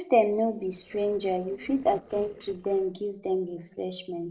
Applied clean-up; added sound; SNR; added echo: neural separator model SepFormer DNS4.